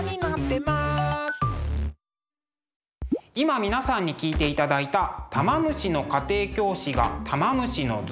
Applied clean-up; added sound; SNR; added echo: none; Gunshot, gunfire; 6 dB; none.